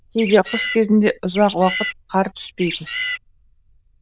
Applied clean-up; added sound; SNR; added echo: neural diffusion model UNIVERSE++.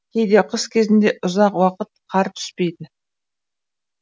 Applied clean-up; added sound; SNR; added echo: none; none; none; none.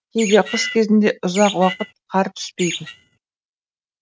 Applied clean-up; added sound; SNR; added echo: neural mask model RNNoise.